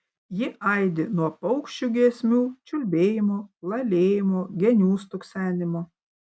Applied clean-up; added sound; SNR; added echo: none; none; none; none.